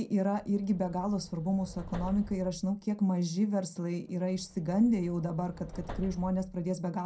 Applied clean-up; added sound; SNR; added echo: none; Subway, metro, underground; 15 dB; reverberation time 0.2 s.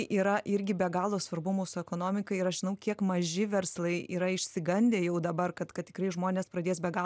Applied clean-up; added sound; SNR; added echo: none; none; none; none.